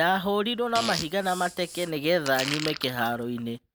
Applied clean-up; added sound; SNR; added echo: none; Fart; 10 dB; none.